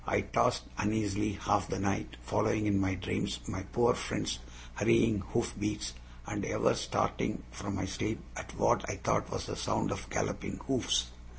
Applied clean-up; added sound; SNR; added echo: none; none; none; none.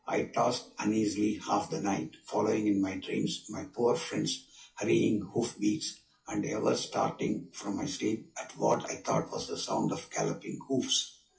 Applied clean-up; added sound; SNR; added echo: classical method WPE with log-MMSE.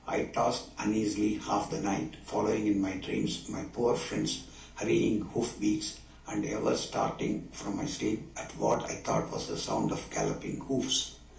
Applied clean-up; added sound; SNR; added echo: none; Telephone; 20 dB; reverberation time 0.4 s.